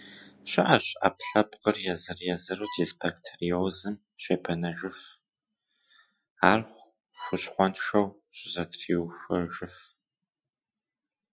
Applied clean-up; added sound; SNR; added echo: classical method Wiener filter.